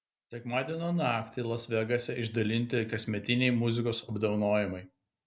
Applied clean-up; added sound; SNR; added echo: none; none; none; none.